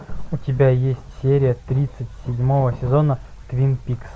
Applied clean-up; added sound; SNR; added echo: none; none; none; none.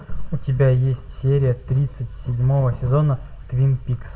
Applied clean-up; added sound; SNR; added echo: none; none; none; reverberation time 0.8 s.